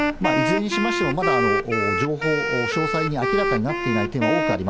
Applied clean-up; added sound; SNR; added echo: none; Wind instrument, woodwind instrument; -1 dB; none.